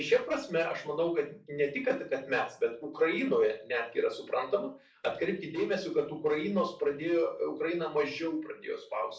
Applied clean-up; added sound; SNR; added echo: none; none; none; reverberation time 0.3 s.